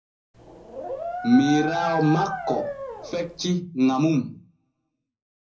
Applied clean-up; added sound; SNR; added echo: none; Dog; 7 dB; reverberation time 0.4 s.